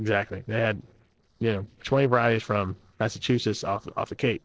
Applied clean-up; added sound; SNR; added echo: neural separator model SepFormer DNS4.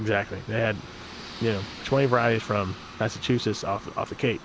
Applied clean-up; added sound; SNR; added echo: none; Aircraft; 15 dB; none.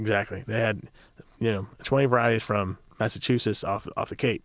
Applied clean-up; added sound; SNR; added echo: none; none; none; none.